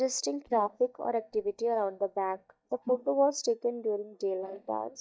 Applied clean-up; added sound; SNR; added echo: neural mask model DeepFilterNet 3.